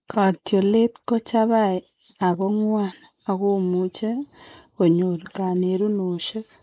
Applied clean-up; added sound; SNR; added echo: neural mask model Resemble Enhance denoiser.